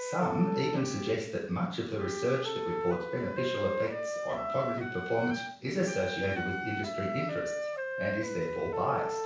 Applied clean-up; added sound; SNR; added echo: none; Wind instrument, woodwind instrument; 3 dB; reverberation time 0.7 s.